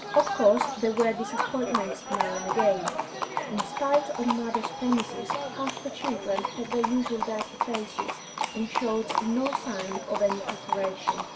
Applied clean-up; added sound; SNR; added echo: none; Livestock, farm animals, working animals; 3 dB; none.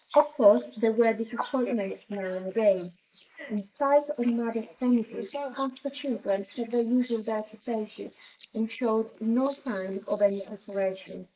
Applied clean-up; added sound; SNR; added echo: neural mask model Resemble Enhance denoiser.